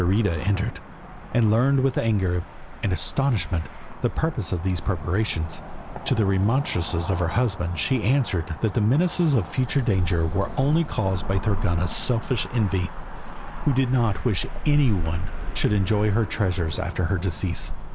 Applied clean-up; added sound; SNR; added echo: none; Cricket / Motor vehicle (road); 7 dB; none.